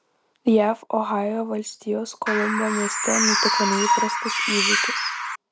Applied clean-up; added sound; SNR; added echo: none; Bird; -3 dB; none.